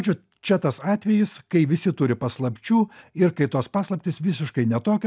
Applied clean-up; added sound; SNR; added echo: none; none; none; none.